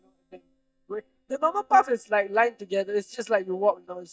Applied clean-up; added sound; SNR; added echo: neural mask model DeepFilterNet 3.